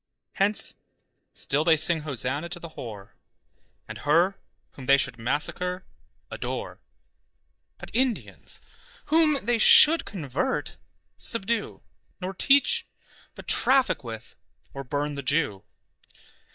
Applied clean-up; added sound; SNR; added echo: neural mask model DeepFilterNet 3.